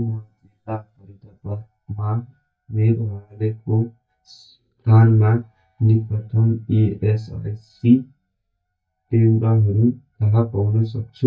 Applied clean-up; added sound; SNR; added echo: neural mask model DeepFilterNet 3.